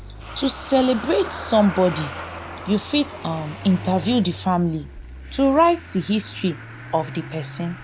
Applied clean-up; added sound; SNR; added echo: none; Engine starting / Motor vehicle (road); 13 dB; none.